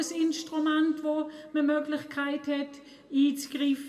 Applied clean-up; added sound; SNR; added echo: none; none; none; reverberation time 1.1 s.